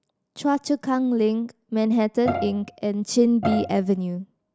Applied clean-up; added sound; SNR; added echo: none; Bowed string instrument; 8 dB; none.